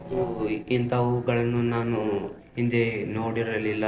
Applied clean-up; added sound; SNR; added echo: neural separator model SepFormer DNS4.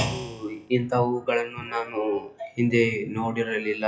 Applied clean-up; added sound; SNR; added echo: classical method WPE with log-MMSE.